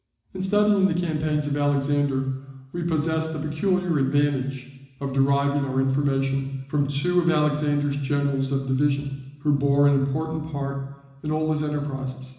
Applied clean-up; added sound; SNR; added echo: none; none; none; reverberation time 1.0 s.